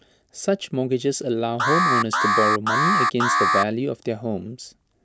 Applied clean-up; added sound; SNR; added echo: none; Alarm; -3 dB; none.